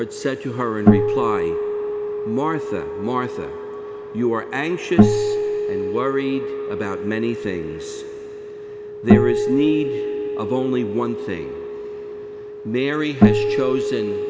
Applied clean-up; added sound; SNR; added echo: none; Acoustic guitar; -3 dB; none.